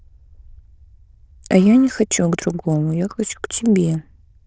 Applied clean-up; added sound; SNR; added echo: neural diffusion model UNIVERSE++.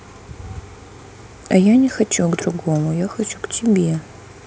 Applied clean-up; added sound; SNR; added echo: none; none; none; none.